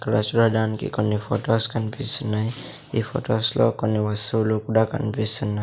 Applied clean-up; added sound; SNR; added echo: none; none; none; none.